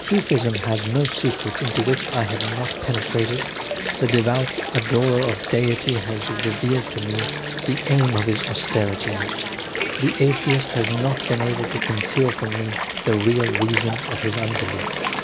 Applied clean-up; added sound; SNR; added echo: none; Water; 4 dB; none.